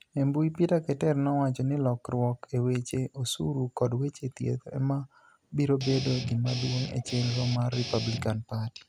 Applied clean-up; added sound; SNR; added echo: none; Guitar; 9 dB; none.